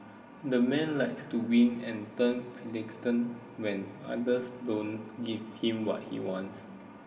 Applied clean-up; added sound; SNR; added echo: none; none; none; reverberation time 1.6 s.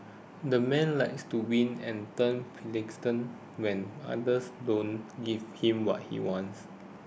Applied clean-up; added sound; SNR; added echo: none; none; none; none.